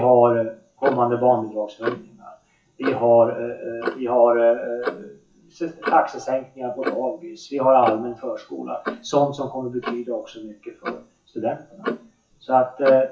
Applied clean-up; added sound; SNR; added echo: classical method WPE with log-MMSE.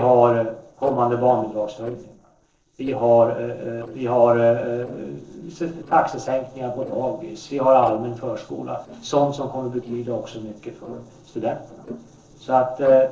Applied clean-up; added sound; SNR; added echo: neural separator model SepFormer DNS4.